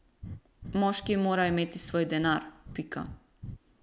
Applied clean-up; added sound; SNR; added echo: none; Breathing; 16 dB; none.